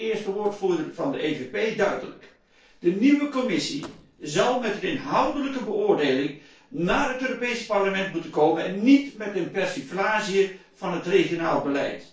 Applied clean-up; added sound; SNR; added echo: neural separator model SepFormer DNS4.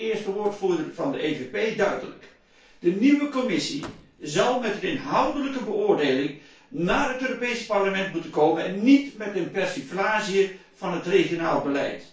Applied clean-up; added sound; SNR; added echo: none; Slam / Microwave oven; 19 dB; reverberation time 0.3 s.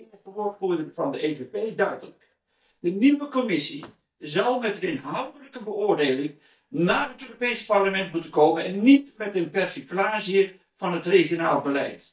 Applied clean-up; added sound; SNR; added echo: neural mask model DeepFilterNet 3.